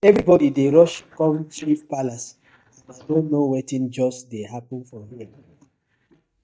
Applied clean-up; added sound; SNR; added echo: neural mask model DeepFilterNet 3.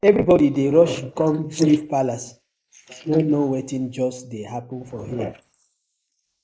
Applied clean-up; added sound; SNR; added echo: neural mask model Resemble Enhance denoiser.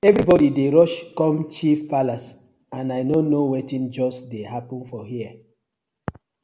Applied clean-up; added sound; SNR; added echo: none; none; none; none.